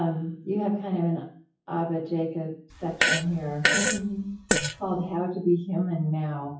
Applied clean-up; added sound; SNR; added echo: classical method WPE with log-MMSE.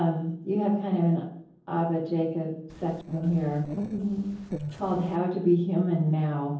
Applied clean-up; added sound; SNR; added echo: neural separator model SepFormer DNS4.